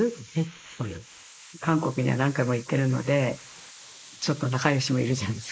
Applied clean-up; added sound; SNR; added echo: neural mask model Resemble Enhance denoiser.